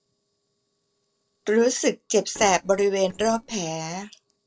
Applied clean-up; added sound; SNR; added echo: neural separator model SepFormer DNS4.